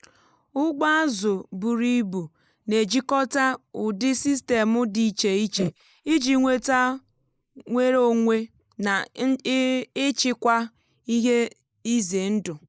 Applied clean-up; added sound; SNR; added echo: neural mask model Resemble Enhance denoiser.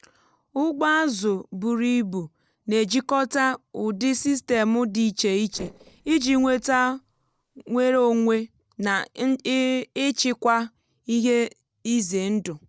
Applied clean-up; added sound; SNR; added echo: neural separator model SepFormer DNS4.